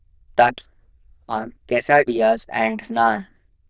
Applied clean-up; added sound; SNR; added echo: neural diffusion model UNIVERSE++.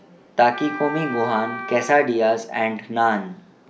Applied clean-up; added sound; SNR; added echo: none; Wind instrument, woodwind instrument; 11 dB; none.